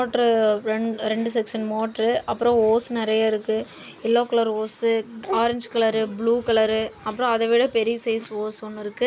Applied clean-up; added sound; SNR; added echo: none; none; none; none.